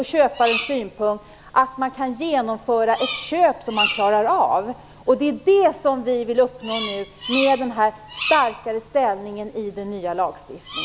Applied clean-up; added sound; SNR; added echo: none; Bird vocalization, bird call, bird song; 11 dB; none.